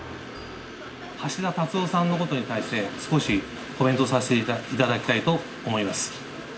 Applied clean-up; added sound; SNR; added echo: none; Train; 11 dB; reverberation time 0.4 s.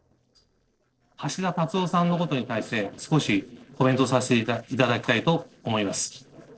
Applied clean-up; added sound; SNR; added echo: neural separator model SepFormer DNS4.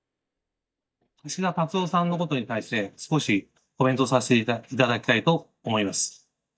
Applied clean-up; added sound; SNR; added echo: neural mask model DeepFilterNet 3.